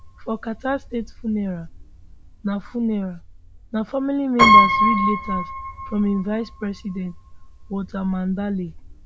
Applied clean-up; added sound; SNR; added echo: none; Piano; -1 dB; none.